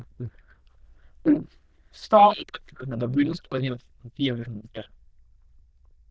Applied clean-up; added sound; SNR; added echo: neural diffusion model UNIVERSE++.